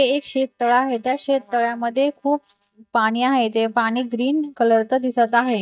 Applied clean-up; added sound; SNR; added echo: neural mask model DeepFilterNet 3.